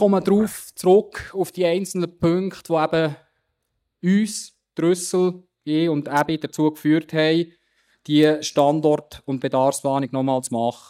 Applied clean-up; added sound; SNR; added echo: neural mask model DeepFilterNet 3.